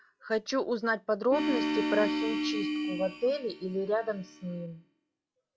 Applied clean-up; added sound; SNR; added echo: classical method log-MMSE.